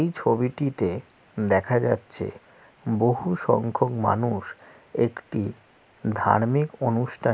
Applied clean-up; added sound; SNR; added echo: none; none; none; none.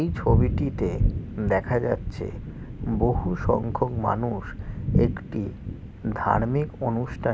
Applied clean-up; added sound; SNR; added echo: none; Thunder; 1 dB; none.